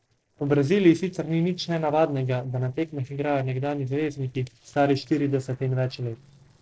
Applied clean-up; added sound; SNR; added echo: neural separator model SepFormer DNS4.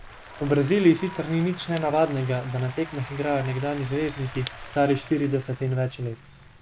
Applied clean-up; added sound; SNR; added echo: none; Applause + Fire / Rain; 15 dB; none.